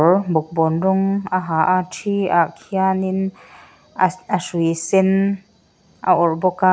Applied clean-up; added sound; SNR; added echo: none; none; none; none.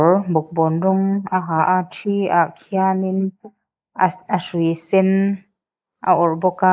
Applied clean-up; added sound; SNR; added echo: neural mask model Resemble Enhance denoiser.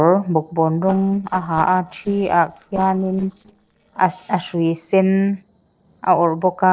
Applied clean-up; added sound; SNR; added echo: neural separator model SepFormer DNS4.